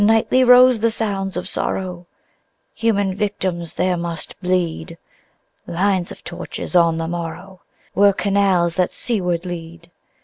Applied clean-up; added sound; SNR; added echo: none; none; none; none.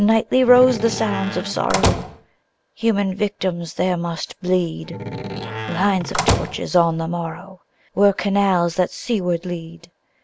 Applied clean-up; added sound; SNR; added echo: none; Slam; 4 dB; none.